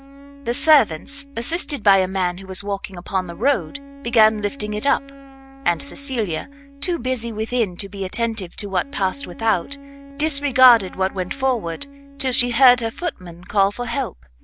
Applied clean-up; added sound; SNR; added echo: none; Wind instrument, woodwind instrument; 20 dB; none.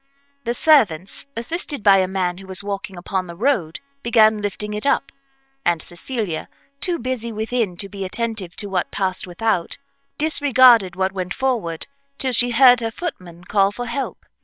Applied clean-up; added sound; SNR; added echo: neural separator model SepFormer WHAM!.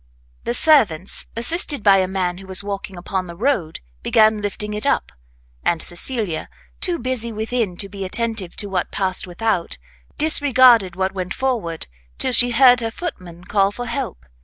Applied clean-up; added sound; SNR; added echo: none; none; none; none.